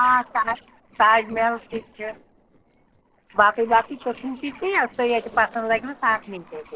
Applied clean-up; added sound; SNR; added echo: neural separator model SepFormer DNS4.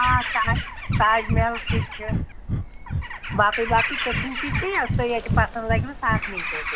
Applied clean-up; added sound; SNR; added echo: none; Breathing + Bird vocalization, bird call, bird song / Crow; 0 dB; none.